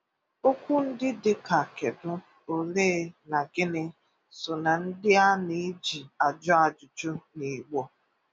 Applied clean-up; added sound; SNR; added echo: none; none; none; none.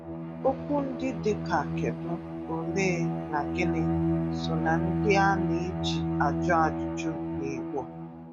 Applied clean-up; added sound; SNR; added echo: none; Bowed string instrument; -1 dB; none.